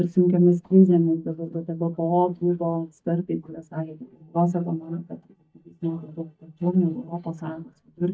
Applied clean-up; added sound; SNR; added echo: neural mask model DeepFilterNet 3.